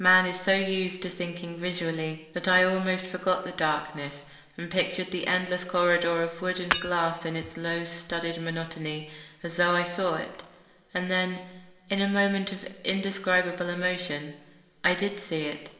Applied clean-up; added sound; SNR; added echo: none; Shatter / Hammer; 3 dB; reverberation time 1.7 s.